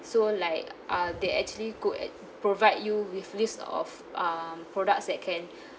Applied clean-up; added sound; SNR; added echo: none; none; none; none.